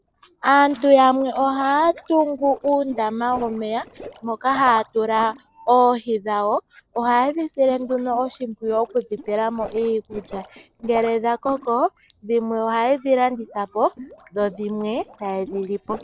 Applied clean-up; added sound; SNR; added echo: neural separator model SepFormer DNS4.